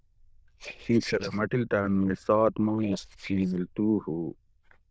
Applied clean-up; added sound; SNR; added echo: neural diffusion model UNIVERSE++.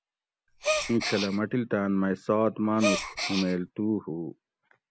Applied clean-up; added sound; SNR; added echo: none; Gasp; 3 dB; none.